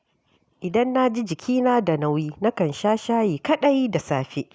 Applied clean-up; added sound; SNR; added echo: none; none; none; none.